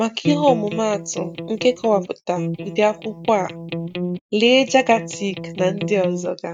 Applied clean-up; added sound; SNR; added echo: neural mask model DeepFilterNet 3.